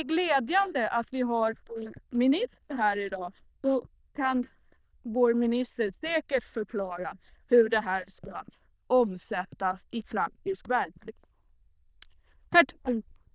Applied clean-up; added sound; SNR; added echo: neural diffusion model UNIVERSE++.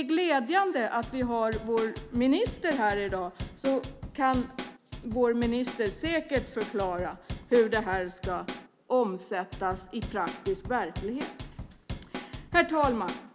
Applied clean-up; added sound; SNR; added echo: none; Drum / Drum kit; 11 dB; none.